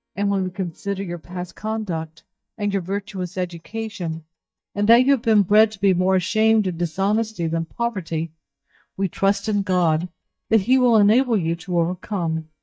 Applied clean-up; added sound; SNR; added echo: neural mask model DeepFilterNet 3.